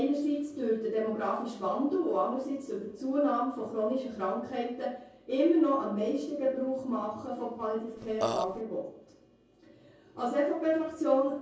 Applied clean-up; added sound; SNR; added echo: none; Burping, eructation; 3 dB; reverberation time 0.6 s.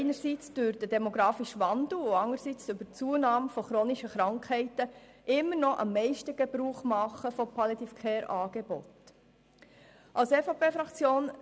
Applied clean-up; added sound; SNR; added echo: none; none; none; none.